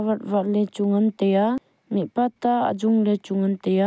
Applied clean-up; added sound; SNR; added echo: none; none; none; none.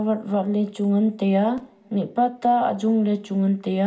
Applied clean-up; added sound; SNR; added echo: none; none; none; reverberation time 0.5 s.